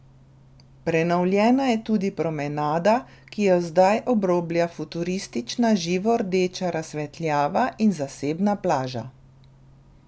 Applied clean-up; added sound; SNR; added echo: none; none; none; none.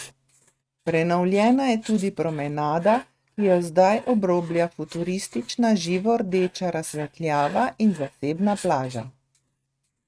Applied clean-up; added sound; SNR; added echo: neural mask model RNNoise.